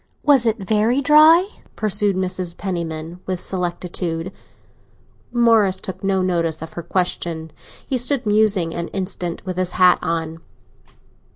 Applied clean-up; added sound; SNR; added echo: none; none; none; none.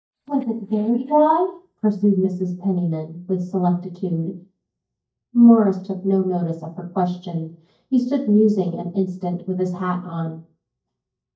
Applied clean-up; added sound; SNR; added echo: neural mask model DeepFilterNet 3.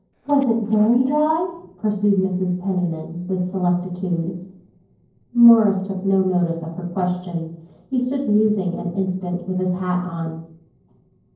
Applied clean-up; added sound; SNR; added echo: neural separator model SepFormer DNS4.